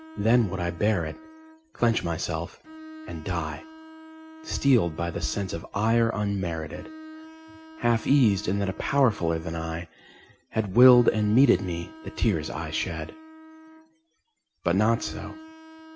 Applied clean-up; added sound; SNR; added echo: none; Bowed string instrument; 19 dB; none.